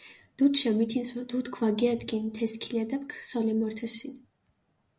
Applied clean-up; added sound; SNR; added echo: none; none; none; none.